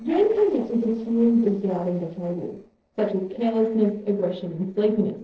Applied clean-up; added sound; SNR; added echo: neural separator model SepFormer DNS4.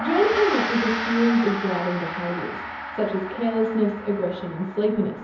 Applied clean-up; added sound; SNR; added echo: none; Gong; 7 dB; reverberation time 0.7 s.